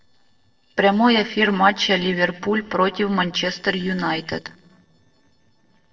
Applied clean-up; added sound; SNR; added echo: neural separator model SepFormer DNS4.